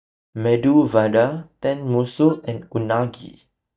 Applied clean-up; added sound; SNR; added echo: neural mask model DeepFilterNet 3.